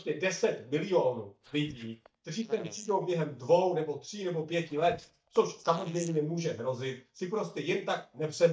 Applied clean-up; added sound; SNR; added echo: neural mask model DeepFilterNet 3.